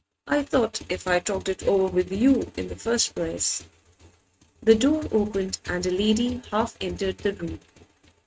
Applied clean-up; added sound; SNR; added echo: neural mask model RNNoise.